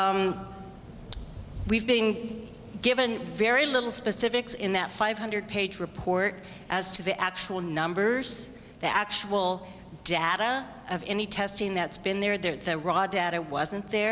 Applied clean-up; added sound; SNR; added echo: none; none; none; none.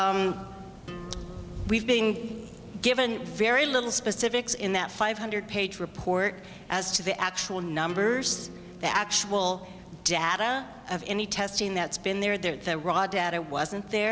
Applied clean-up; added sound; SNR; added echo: none; Acoustic guitar; 17 dB; none.